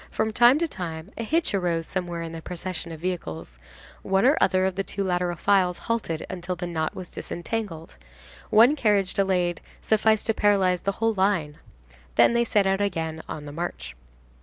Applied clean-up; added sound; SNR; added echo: none; none; none; none.